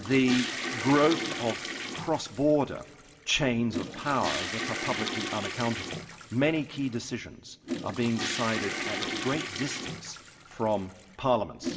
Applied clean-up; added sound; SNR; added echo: none; Toilet flush / Water; 6 dB; reverberation time 1.1 s.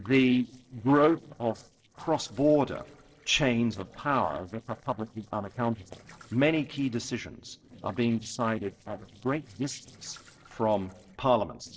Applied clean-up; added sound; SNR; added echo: neural separator model SepFormer DNS4.